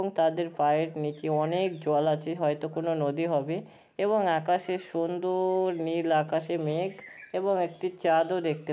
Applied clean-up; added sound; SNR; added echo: none; none; none; none.